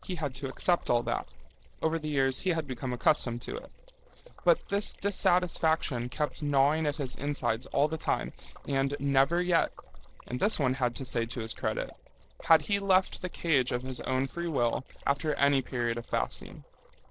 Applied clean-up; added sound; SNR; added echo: neural separator model SepFormer DNS4.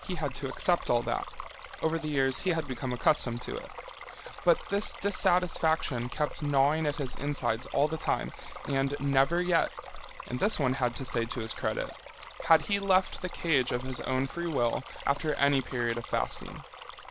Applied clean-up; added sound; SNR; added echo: none; Stream; 14 dB; none.